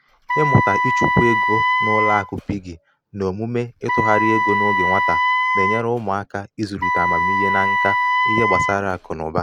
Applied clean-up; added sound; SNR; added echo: none; Wind instrument, woodwind instrument; -3 dB; none.